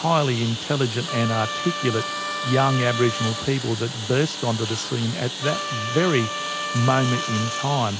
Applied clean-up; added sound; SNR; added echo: none; Trumpet + Engine; 6 dB; none.